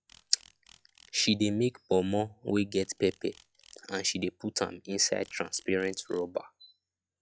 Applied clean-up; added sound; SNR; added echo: classical method log-MMSE.